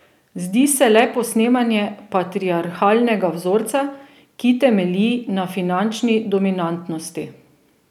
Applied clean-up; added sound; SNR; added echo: none; none; none; none.